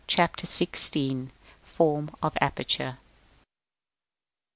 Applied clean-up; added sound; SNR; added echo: none; none; none; none.